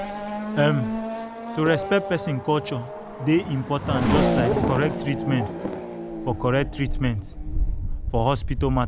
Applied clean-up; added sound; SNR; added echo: none; Race car, auto racing / Accelerating, revving, vroom; 2 dB; none.